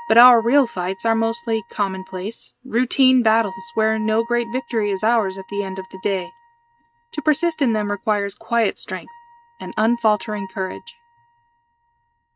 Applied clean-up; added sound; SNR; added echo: neural mask model RNNoise.